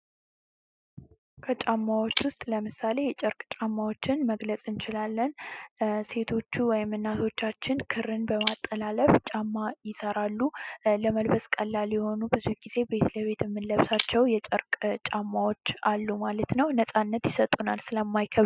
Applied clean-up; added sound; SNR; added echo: classical method spectral subtraction.